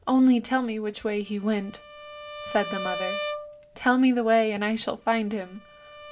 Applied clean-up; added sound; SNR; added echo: none; Bowed string instrument; 13 dB; none.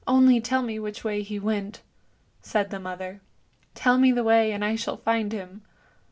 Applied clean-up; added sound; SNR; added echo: none; none; none; none.